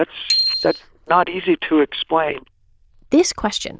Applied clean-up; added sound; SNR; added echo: neural diffusion model UNIVERSE++.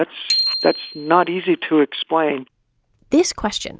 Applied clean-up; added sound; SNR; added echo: none; Bicycle bell; 8 dB; none.